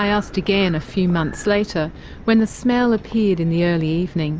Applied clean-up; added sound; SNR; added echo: none; none; none; none.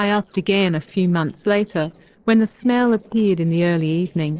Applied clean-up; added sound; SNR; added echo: neural separator model SepFormer DNS4.